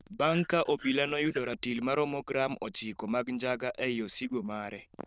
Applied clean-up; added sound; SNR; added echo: neural diffusion model UNIVERSE++.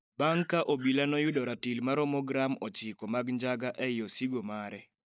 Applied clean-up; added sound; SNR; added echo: neural mask model DeepFilterNet 3.